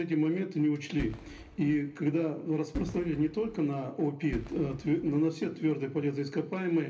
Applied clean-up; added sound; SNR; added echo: none; Fireworks; 15 dB; reverberation time 0.3 s.